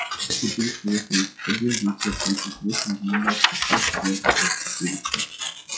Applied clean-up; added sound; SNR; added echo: classical method WPE with log-MMSE.